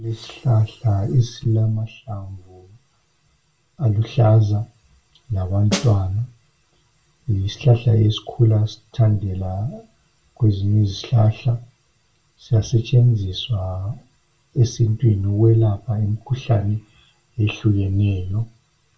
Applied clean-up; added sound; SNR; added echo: none; Snare drum; 7 dB; reverberation time 0.2 s.